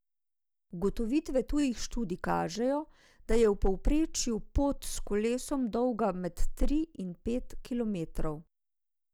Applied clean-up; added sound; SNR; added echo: none; none; none; none.